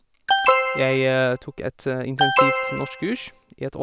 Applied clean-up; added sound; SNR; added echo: none; Alarm; -3 dB; none.